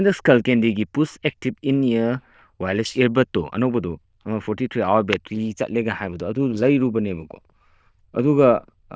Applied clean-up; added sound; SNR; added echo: neural diffusion model UNIVERSE++.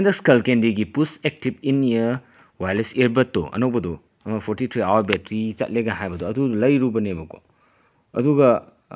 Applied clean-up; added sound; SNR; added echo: none; none; none; none.